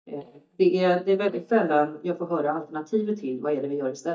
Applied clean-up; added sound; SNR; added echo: neural mask model DeepFilterNet 3.